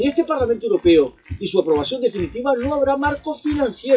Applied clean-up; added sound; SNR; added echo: classical method WPE with log-MMSE.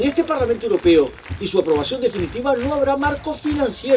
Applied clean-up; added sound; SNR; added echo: none; Applause; 15 dB; reverberation time 0.2 s.